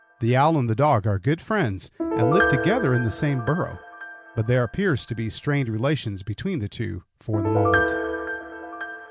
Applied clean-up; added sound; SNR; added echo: none; Piano; 5 dB; none.